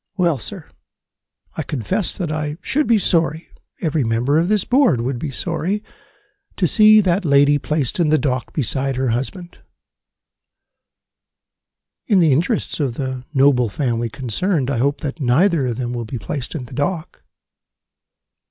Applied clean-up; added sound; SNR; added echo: none; none; none; none.